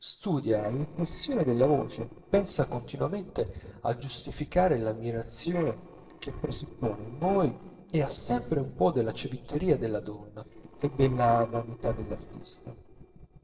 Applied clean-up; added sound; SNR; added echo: neural separator model SepFormer DNS4.